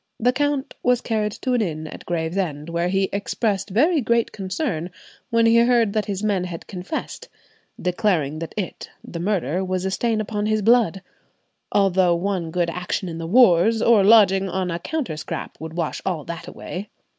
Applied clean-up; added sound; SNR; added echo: none; none; none; none.